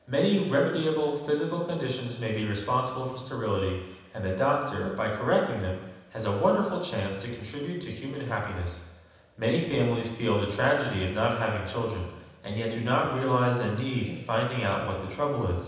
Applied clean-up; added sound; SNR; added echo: none; none; none; reverberation time 1.1 s.